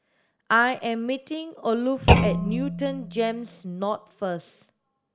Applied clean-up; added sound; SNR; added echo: none; Thump, thud; -2 dB; none.